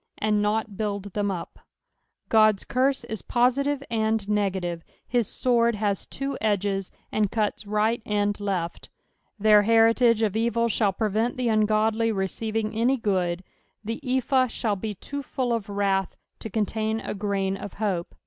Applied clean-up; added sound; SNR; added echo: none; none; none; none.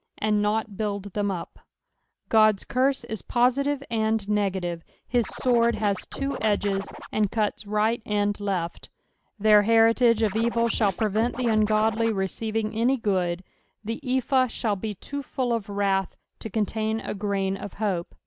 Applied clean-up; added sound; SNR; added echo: none; Scratching (performance technique); 12 dB; none.